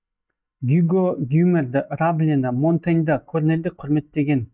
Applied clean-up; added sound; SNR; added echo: neural mask model DeepFilterNet 3.